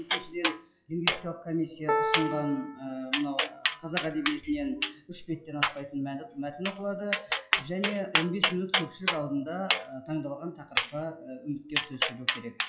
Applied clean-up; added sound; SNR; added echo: classical method log-MMSE.